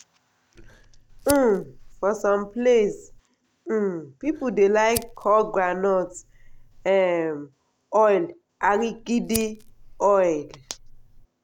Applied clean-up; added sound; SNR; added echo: none; Fire; 17 dB; none.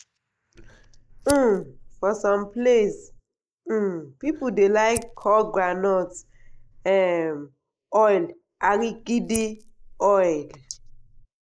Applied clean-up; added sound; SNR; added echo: neural mask model Resemble Enhance denoiser.